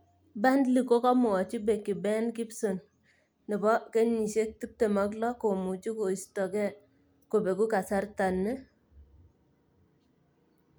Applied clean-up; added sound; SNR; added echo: none; none; none; none.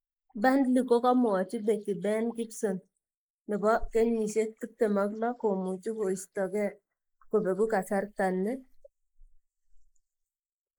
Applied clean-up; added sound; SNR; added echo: neural mask model Resemble Enhance denoiser.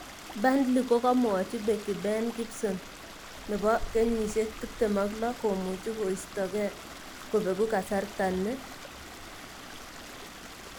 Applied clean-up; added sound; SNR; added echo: none; Stream; 12 dB; none.